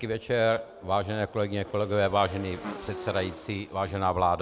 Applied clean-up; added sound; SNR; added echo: none; Motorcycle / Engine; 16 dB; none.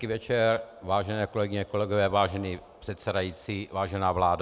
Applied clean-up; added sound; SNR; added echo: none; none; none; none.